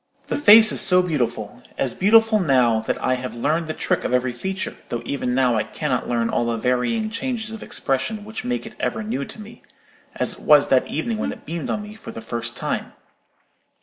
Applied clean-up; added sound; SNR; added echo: none; Wind instrument, woodwind instrument; 11 dB; none.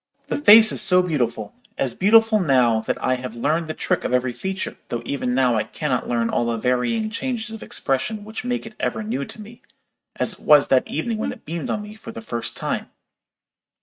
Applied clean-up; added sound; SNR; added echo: neural mask model RNNoise.